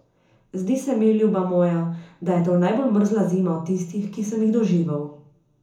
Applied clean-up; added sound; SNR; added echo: none; none; none; reverberation time 0.6 s.